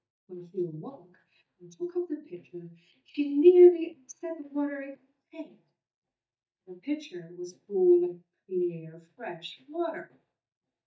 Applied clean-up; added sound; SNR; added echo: neural mask model DeepFilterNet 3.